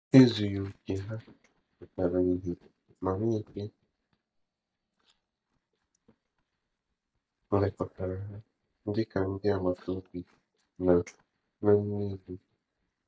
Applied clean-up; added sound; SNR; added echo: neural mask model DeepFilterNet 3.